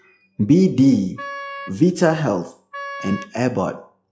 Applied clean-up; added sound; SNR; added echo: classical method log-MMSE.